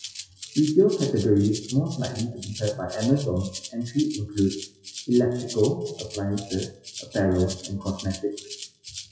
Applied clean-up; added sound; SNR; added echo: classical method WPE with log-MMSE.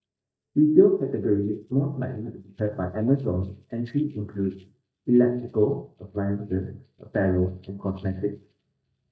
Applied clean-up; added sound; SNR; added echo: neural mask model DeepFilterNet 3.